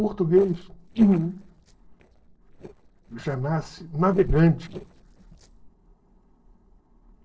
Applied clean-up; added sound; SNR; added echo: neural separator model SepFormer DNS4.